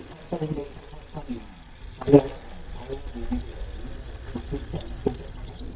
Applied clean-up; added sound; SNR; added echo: neural mask model DeepFilterNet 3.